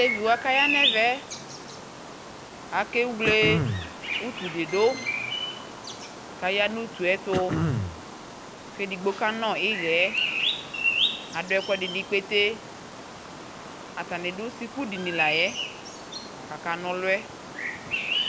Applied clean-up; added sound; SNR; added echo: none; Cough + Bird vocalization, bird call, bird song; 3 dB; none.